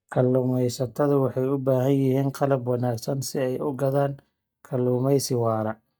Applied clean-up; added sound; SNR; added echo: neural mask model DeepFilterNet 3.